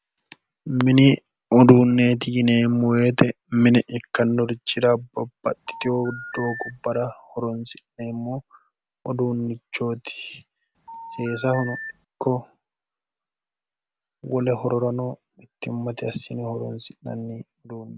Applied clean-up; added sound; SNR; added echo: none; Telephone; 13 dB; none.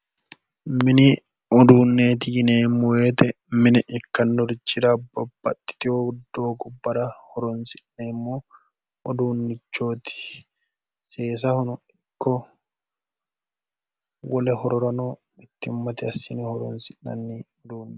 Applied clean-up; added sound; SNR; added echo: none; none; none; none.